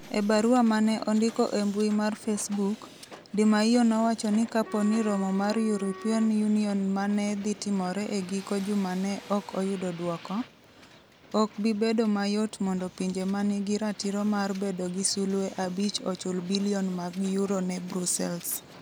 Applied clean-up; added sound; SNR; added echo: none; Wind instrument, woodwind instrument + Hiss; 19 dB; none.